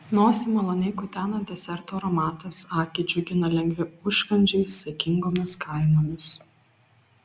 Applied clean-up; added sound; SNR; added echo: none; none; none; none.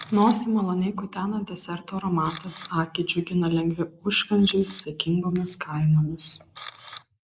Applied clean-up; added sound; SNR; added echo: neural mask model Resemble Enhance denoiser.